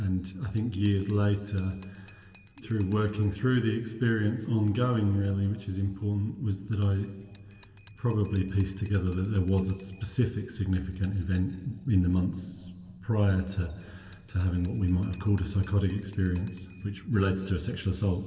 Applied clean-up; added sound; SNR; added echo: none; Bell; 18 dB; reverberation time 1.8 s.